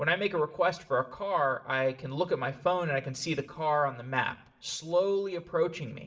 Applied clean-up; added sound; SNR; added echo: none; none; none; reverberation time 0.6 s.